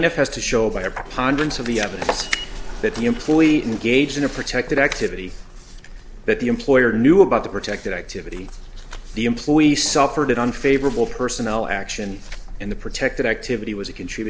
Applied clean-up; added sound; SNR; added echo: none; Subway, metro, underground; 18 dB; none.